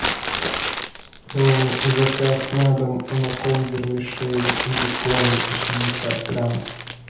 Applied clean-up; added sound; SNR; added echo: none; Crumpling, crinkling; 4 dB; reverberation time 0.7 s.